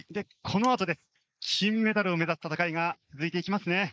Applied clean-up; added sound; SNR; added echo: neural mask model Resemble Enhance denoiser.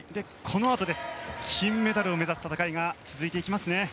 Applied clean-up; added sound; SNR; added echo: none; none; none; none.